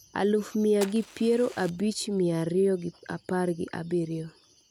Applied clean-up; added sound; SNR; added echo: none; Fire; 18 dB; none.